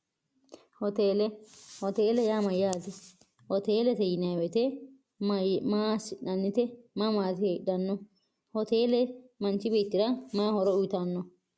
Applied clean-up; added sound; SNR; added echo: none; none; none; none.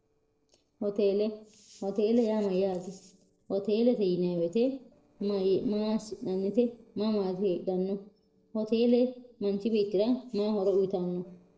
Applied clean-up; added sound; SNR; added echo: neural separator model SepFormer DNS4.